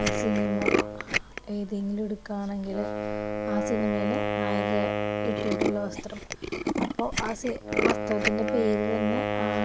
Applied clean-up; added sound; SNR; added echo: none; Wind instrument, woodwind instrument + Tools; -2 dB; none.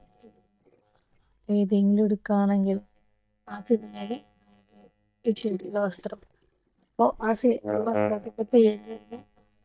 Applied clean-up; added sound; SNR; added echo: neural mask model DeepFilterNet 3.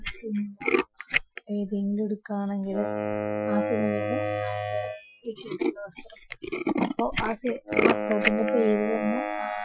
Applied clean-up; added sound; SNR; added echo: classical method Wiener filter.